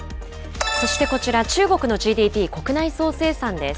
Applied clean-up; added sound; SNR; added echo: none; none; none; none.